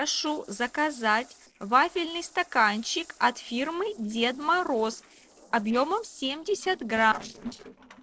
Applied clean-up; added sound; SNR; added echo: neural separator model SepFormer DNS4.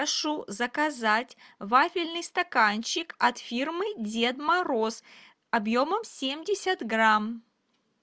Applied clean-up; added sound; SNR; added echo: none; none; none; none.